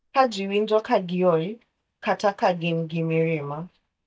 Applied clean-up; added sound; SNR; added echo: neural mask model DeepFilterNet 3.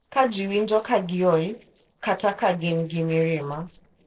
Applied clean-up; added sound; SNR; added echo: neural separator model SepFormer DNS4.